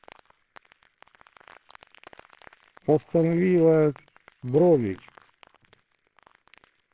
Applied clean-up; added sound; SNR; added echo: neural separator model SepFormer WHAMR!.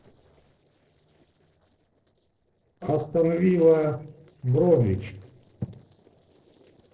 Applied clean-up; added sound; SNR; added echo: neural separator model SepFormer DNS4.